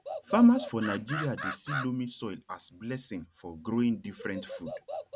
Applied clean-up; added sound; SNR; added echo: none; Animal; 11 dB; none.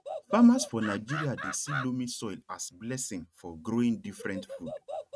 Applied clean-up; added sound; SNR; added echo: neural mask model RNNoise.